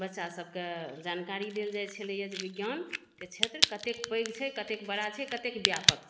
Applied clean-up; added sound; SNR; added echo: none; Crack; -1 dB; none.